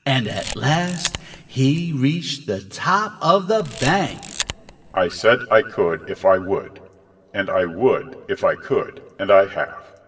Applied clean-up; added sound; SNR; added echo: none; Camera; 13 dB; reverberation time 1.8 s.